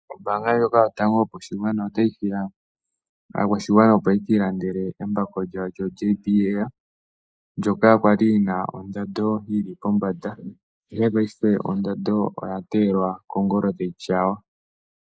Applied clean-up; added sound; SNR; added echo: neural mask model Resemble Enhance denoiser.